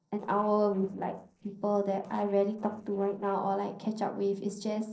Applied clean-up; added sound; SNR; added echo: neural separator model SepFormer DNS4.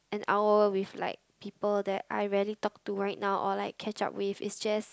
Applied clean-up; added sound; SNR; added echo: none; none; none; none.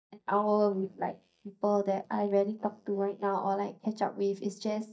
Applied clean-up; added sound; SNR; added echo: neural mask model DeepFilterNet 3.